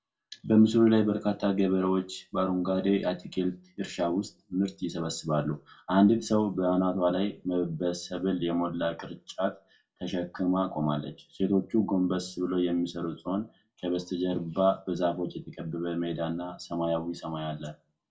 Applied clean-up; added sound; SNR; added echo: none; none; none; reverberation time 0.2 s.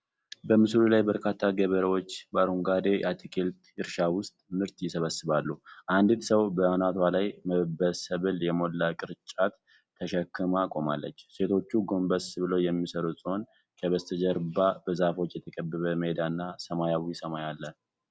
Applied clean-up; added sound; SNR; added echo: none; none; none; none.